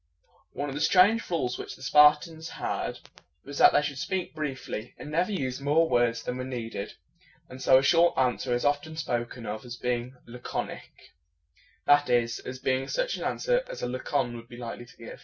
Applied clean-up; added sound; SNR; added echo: none; none; none; none.